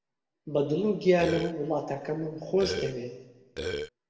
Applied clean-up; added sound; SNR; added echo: none; Burping, eructation; 4 dB; reverberation time 1.2 s.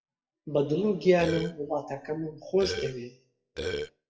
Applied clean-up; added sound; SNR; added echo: classical method WPE with log-MMSE.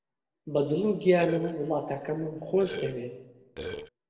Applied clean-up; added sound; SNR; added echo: neural separator model SepFormer DNS4.